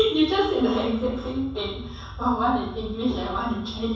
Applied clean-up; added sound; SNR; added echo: none; none; none; reverberation time 0.7 s.